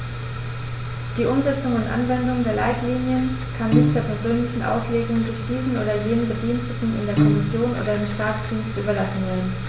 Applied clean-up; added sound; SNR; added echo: none; Piano; -1 dB; none.